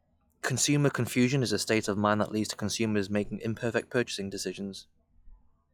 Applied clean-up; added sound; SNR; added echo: classical method log-MMSE.